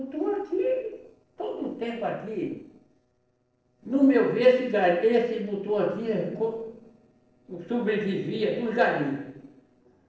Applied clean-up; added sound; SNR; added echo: neural separator model SepFormer DNS4.